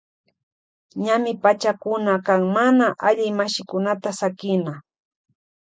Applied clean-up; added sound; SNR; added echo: none; none; none; none.